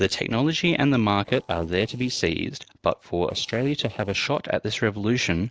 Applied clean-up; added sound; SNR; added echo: neural separator model SepFormer DNS4.